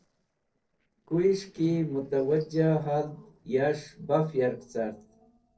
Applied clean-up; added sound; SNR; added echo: neural separator model SepFormer DNS4.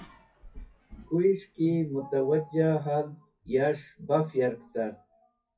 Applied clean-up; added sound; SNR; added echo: classical method WPE with log-MMSE.